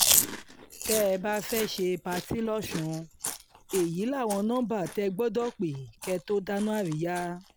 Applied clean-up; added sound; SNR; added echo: none; Chewing, mastication; 4 dB; none.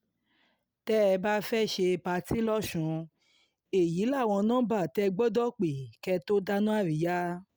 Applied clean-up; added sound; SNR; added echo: none; none; none; none.